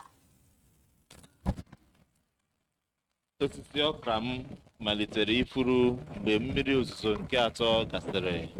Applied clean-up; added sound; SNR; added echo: neural mask model RNNoise.